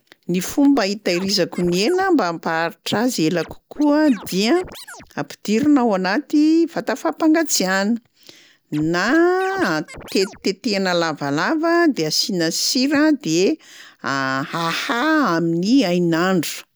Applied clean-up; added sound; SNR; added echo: none; Scratching (performance technique); 20 dB; none.